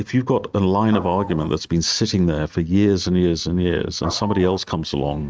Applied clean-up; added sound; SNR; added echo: neural mask model RNNoise.